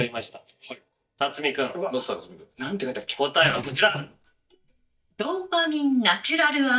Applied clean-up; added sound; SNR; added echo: neural mask model DeepFilterNet 3.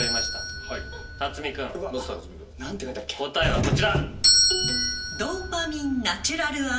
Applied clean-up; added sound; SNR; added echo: none; Doorbell; -2 dB; reverberation time 0.3 s.